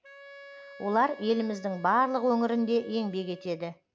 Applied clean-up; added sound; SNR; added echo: none; Wind instrument, woodwind instrument; 20 dB; none.